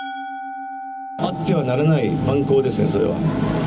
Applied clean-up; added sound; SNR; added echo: none; Musical instrument; 13 dB; reverberation time 0.4 s.